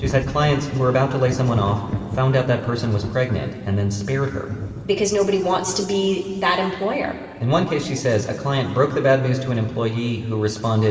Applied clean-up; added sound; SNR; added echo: none; Thunder / Rain; 13 dB; reverberation time 2.5 s.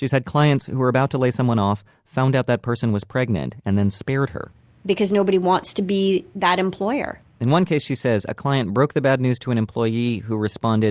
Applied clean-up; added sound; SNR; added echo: none; none; none; none.